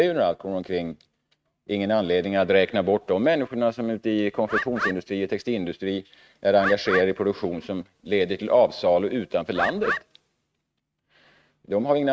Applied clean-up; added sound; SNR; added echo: neural mask model RNNoise.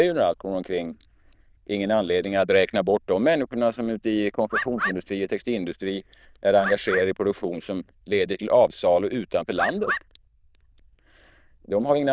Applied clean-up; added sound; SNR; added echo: neural diffusion model UNIVERSE++.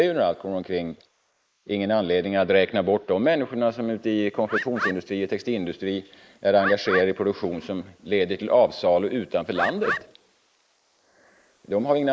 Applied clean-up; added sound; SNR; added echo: neural mask model Resemble Enhance denoiser.